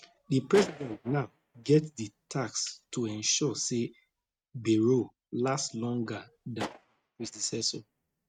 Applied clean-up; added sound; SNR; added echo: neural mask model RNNoise.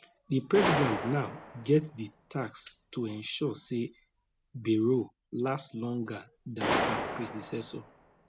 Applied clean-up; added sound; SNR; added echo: none; Gunshot, gunfire; 5 dB; none.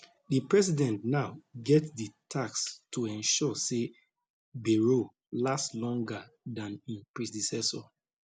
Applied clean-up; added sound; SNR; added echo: none; none; none; none.